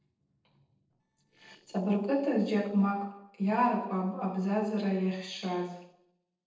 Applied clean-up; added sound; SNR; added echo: neural separator model SepFormer DNS4.